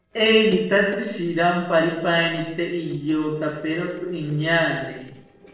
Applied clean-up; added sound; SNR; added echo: neural separator model SepFormer DNS4.